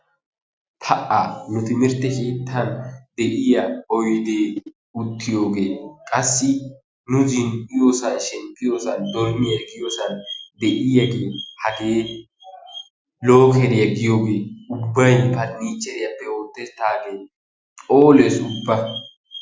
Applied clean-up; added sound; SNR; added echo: none; none; none; none.